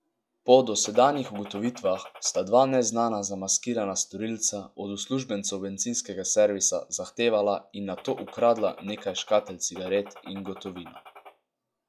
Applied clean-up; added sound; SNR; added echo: classical method log-MMSE.